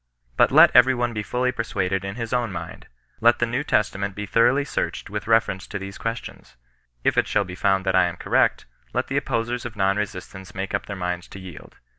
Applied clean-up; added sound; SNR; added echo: none; none; none; none.